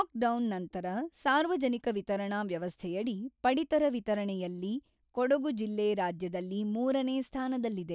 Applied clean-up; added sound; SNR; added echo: none; none; none; none.